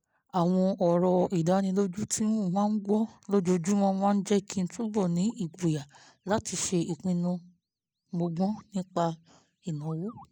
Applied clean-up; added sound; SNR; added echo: neural mask model Resemble Enhance denoiser.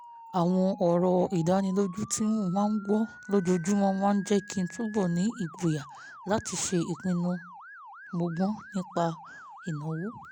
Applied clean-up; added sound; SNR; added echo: none; Motor vehicle (road) / Siren; 19 dB; none.